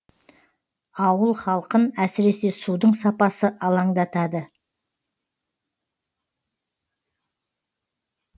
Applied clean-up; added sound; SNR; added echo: none; none; none; none.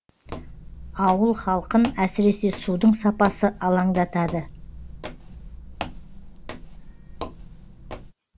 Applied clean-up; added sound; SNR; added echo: none; Walk, footsteps; 13 dB; none.